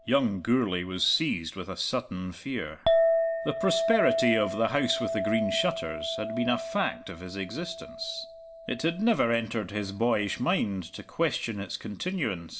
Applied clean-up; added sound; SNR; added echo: none; Chink, clink; 4 dB; reverberation time 0.4 s.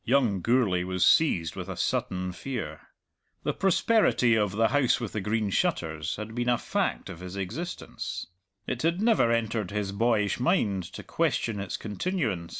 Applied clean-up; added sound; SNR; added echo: none; none; none; none.